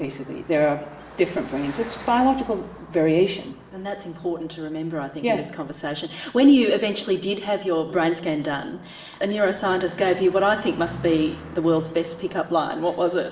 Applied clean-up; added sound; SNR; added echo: none; Car passing by; 20 dB; reverberation time 0.9 s.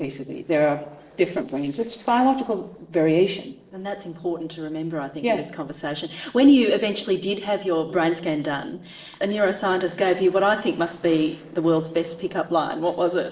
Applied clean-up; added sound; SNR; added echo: neural separator model SepFormer DNS4.